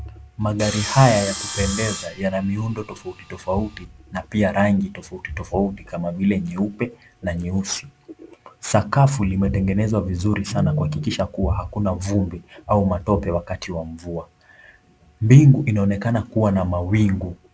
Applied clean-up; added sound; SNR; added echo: none; Sawing; 11 dB; none.